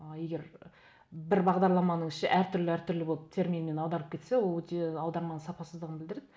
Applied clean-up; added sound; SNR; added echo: none; none; none; none.